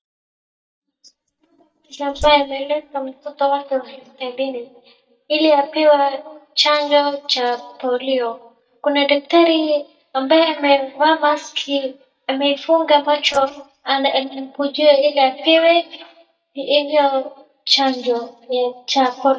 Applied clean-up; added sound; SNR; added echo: neural mask model DeepFilterNet 3.